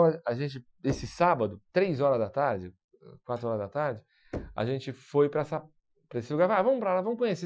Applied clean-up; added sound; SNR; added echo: classical method Wiener filter.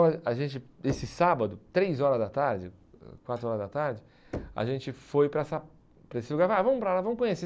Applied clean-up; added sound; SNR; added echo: none; Knock; 18 dB; none.